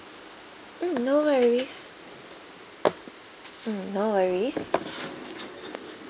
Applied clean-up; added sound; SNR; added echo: none; none; none; none.